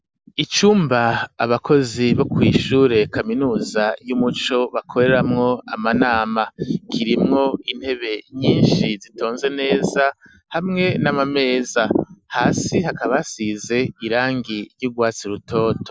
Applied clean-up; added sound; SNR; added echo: none; none; none; none.